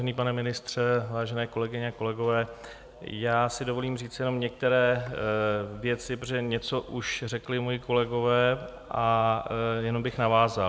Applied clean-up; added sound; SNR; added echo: none; none; none; none.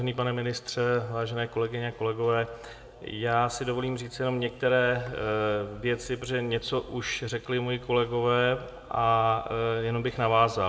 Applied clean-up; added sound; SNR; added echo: none; none; none; reverberation time 1.5 s.